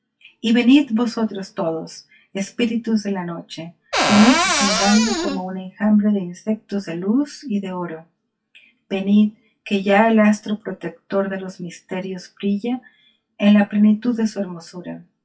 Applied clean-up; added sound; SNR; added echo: classical method WPE with log-MMSE.